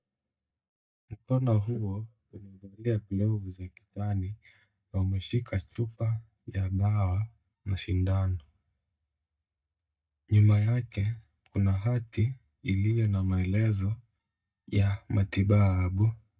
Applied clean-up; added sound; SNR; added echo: neural mask model DeepFilterNet 3.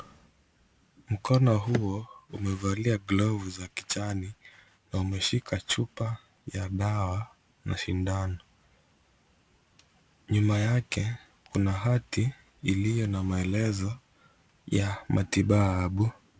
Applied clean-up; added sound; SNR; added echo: none; none; none; none.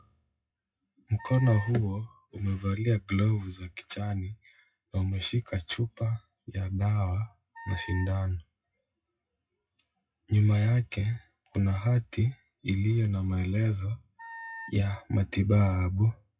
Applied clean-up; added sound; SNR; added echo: classical method WPE with log-MMSE.